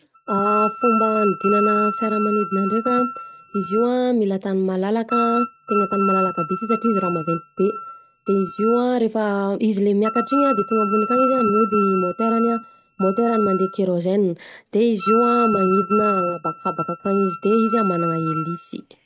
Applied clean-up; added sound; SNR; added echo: neural mask model RNNoise.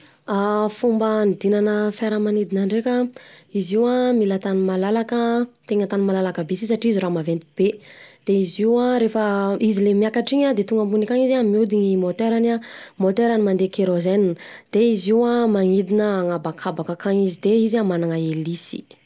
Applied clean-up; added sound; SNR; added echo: none; none; none; none.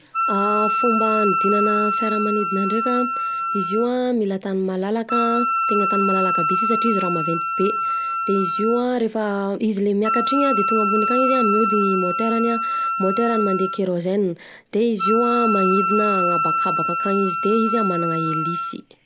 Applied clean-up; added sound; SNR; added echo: none; Wind instrument, woodwind instrument; 1 dB; none.